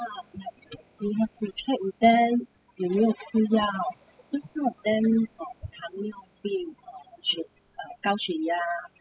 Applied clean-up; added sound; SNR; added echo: classical method spectral subtraction.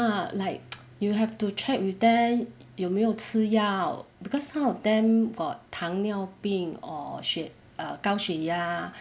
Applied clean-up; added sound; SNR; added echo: none; none; none; none.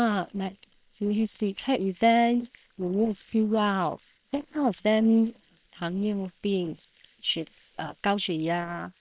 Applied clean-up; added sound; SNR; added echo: neural separator model SepFormer WHAM!.